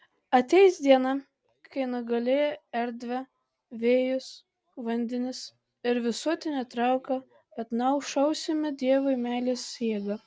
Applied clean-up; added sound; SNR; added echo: none; none; none; none.